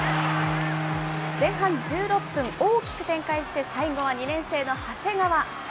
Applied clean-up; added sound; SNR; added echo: none; Bowed string instrument; 7 dB; none.